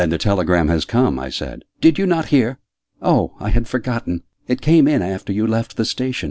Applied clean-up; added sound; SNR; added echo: none; none; none; none.